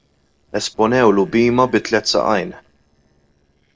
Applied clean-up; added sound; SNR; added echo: neural separator model SepFormer DNS4.